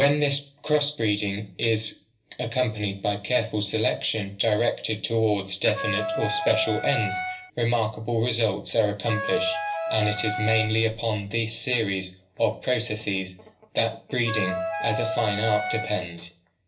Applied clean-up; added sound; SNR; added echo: none; Wind instrument, woodwind instrument; 3 dB; reverberation time 0.3 s.